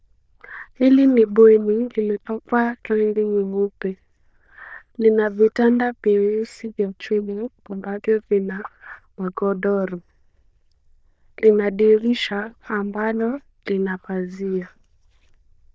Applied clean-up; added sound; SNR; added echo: neural diffusion model UNIVERSE++.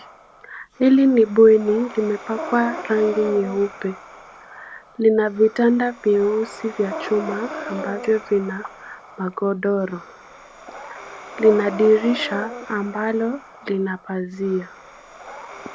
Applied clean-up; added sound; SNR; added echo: none; Breathing; 15 dB; none.